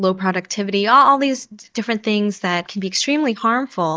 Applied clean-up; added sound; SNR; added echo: neural mask model DeepFilterNet 3.